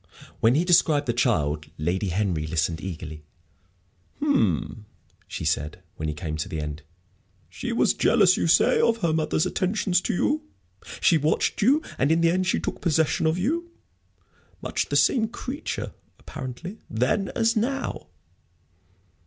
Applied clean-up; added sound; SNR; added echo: none; none; none; none.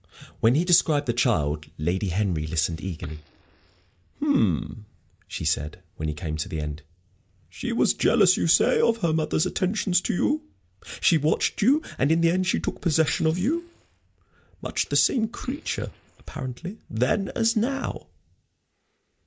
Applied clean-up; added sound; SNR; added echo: neural mask model Resemble Enhance denoiser.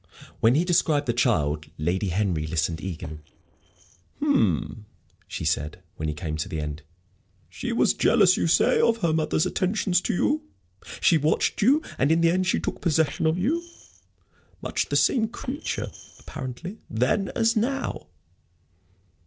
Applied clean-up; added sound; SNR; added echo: neural separator model SepFormer DNS4.